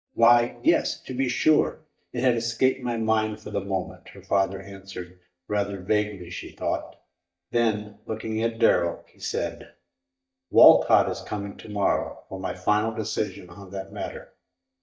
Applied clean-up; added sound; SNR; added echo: neural mask model DeepFilterNet 3.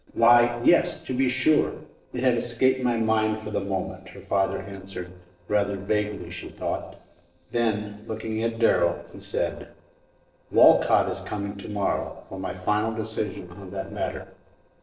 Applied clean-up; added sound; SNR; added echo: neural separator model SepFormer DNS4.